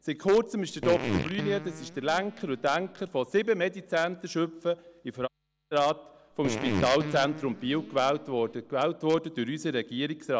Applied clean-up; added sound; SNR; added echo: none; Fart; 7 dB; none.